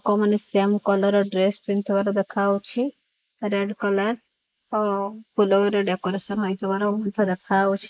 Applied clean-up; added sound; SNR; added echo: neural mask model Resemble Enhance denoiser.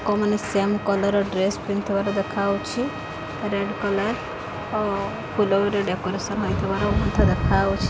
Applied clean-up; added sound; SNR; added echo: none; Trumpet; 17 dB; none.